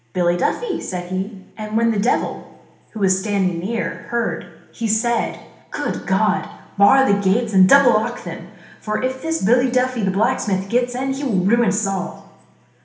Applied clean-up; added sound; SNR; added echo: none; none; none; reverberation time 1.0 s.